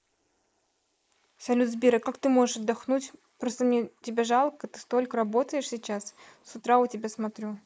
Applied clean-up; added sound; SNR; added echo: neural mask model Resemble Enhance denoiser.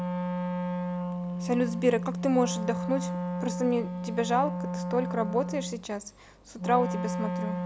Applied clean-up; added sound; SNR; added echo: none; Wind instrument, woodwind instrument; 2 dB; none.